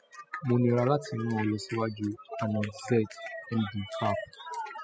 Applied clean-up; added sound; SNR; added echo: classical method spectral subtraction.